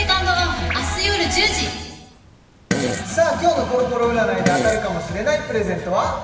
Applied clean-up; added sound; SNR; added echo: none; Fart; 8 dB; reverberation time 1.3 s.